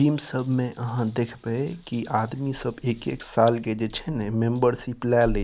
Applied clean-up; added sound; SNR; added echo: none; Drip / Trickle, dribble / Bathtub (filling or washing) / Water tap, faucet; 16 dB; none.